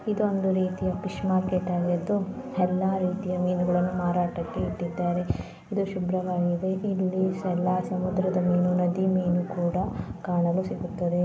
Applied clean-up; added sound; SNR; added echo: none; none; none; none.